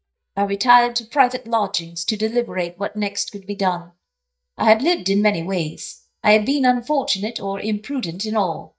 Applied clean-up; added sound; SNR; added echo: neural mask model DeepFilterNet 3.